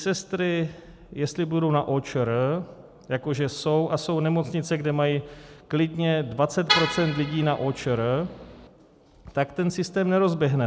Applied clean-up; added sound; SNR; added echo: none; Vehicle horn, car horn, honking; 5 dB; none.